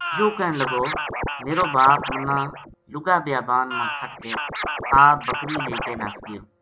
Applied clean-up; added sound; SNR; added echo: none; Scratching (performance technique); 6 dB; none.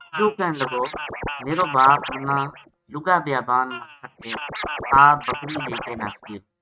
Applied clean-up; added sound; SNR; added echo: neural mask model RNNoise.